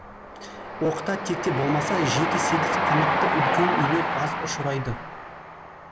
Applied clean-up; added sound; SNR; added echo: none; Train; -2 dB; none.